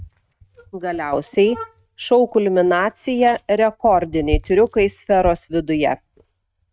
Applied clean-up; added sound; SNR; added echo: neural mask model RNNoise.